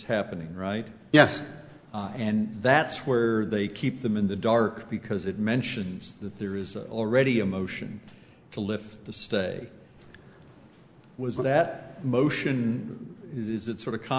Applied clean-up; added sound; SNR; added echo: none; none; none; none.